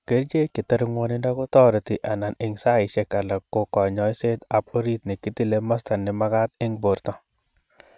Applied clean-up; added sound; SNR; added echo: none; none; none; none.